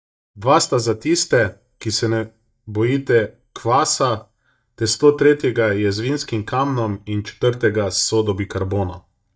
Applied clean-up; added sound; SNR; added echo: neural mask model DeepFilterNet 3.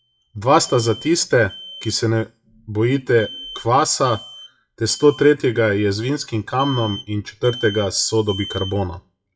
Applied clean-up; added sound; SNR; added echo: classical method WPE with log-MMSE.